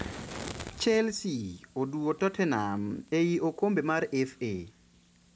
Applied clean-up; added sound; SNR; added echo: none; Fire; 16 dB; none.